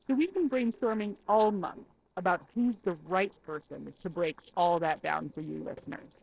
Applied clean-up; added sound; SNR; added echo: neural separator model SepFormer DNS4.